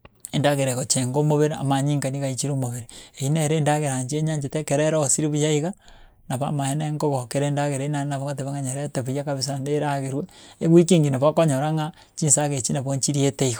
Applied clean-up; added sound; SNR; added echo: neural mask model Resemble Enhance denoiser.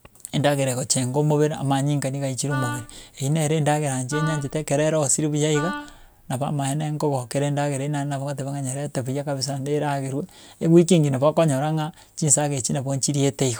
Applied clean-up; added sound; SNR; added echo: none; Wind instrument, woodwind instrument; 12 dB; none.